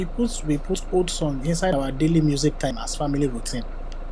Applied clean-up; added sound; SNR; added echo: none; Bus; 6 dB; none.